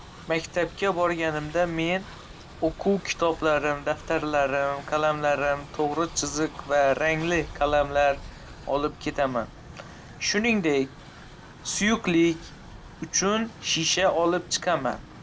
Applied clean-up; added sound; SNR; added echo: none; Train; 16 dB; none.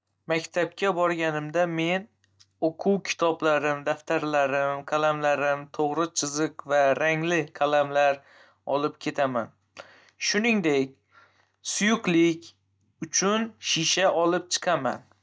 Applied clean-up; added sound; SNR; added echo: none; none; none; none.